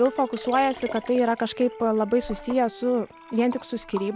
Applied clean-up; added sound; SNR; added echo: none; Liquid + Accordion; 15 dB; none.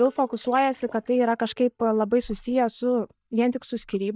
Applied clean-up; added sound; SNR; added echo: neural mask model DeepFilterNet 3.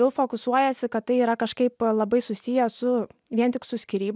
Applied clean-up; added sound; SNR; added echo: none; none; none; none.